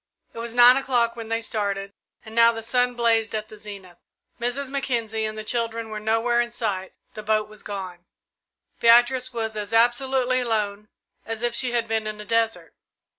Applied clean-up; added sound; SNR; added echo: none; none; none; none.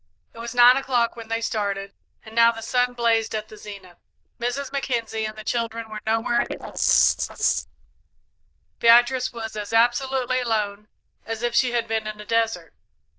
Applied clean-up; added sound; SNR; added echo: neural diffusion model UNIVERSE++.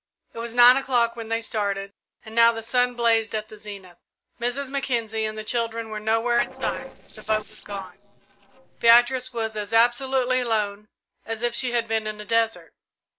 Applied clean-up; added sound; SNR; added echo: neural separator model SepFormer DNS4.